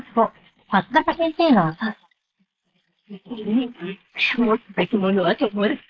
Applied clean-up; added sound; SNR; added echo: neural mask model Resemble Enhance denoiser.